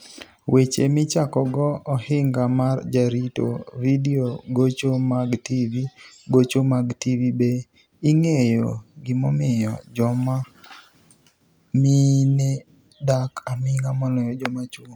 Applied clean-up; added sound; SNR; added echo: none; none; none; none.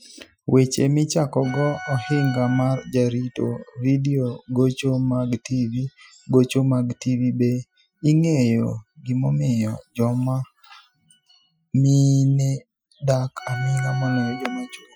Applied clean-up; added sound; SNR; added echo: classical method Wiener filter.